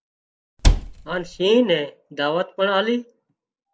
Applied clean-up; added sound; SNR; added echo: none; Cupboard open or close; -3 dB; none.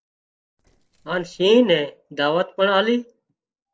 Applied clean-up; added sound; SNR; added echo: neural separator model SepFormer DNS4.